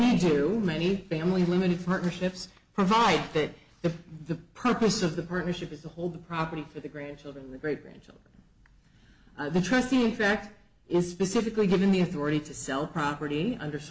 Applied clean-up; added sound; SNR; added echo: none; none; none; none.